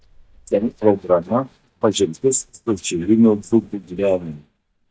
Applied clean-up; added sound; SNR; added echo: neural mask model DeepFilterNet 3.